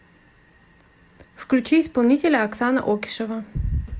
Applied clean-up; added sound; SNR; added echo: none; none; none; none.